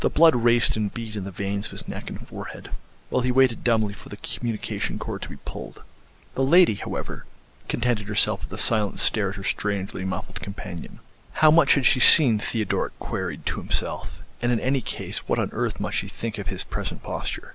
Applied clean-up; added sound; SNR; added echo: none; none; none; none.